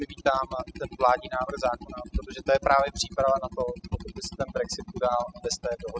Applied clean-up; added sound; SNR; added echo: classical method spectral subtraction.